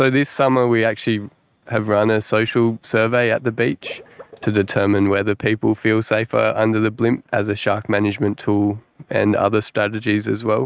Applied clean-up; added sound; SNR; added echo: neural mask model RNNoise.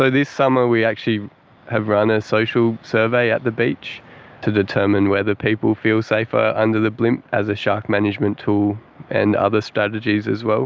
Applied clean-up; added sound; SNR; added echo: none; none; none; none.